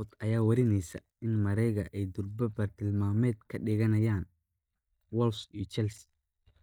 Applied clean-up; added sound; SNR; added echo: neural mask model DeepFilterNet 3.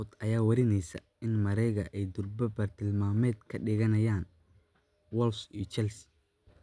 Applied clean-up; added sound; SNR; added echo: none; none; none; none.